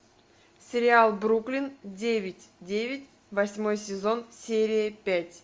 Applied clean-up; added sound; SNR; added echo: none; none; none; none.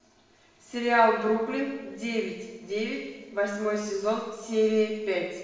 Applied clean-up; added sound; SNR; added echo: none; none; none; reverberation time 1.2 s.